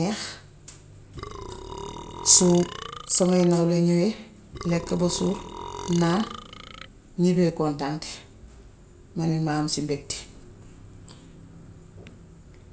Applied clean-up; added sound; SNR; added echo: none; Burping, eructation; 13 dB; none.